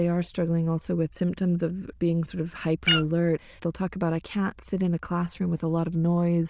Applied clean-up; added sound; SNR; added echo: neural diffusion model UNIVERSE++.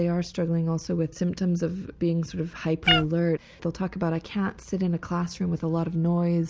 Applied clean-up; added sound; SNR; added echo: none; Meow; 1 dB; none.